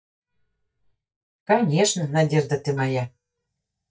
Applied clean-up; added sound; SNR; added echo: neural mask model DeepFilterNet 3.